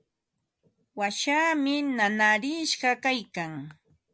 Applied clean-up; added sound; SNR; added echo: none; none; none; none.